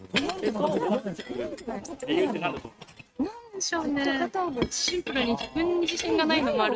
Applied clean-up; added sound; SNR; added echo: neural mask model RNNoise.